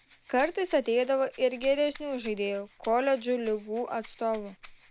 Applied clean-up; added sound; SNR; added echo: none; Rattle (instrument); 18 dB; none.